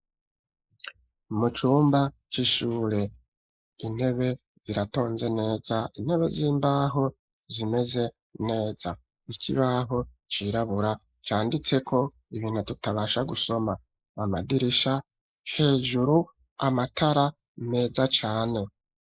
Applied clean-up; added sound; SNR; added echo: neural mask model Resemble Enhance denoiser.